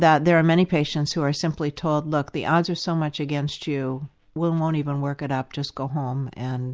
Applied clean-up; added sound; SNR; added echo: none; none; none; none.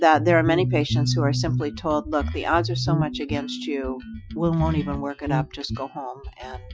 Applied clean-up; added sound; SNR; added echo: classical method Wiener filter.